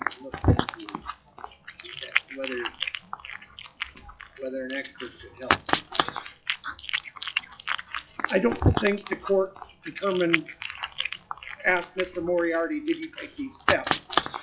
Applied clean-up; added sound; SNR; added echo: classical method WPE with log-MMSE.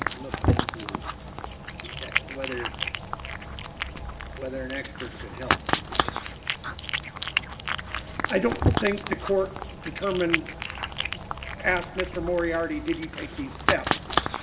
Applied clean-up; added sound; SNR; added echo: none; Cat; -2 dB; reverberation time 2.0 s.